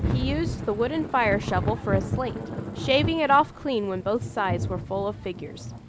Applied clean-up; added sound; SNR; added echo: none; Thunder / Rain; 4 dB; none.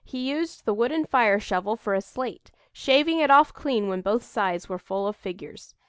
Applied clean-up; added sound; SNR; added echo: none; none; none; none.